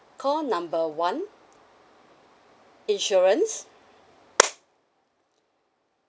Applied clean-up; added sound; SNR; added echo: none; none; none; none.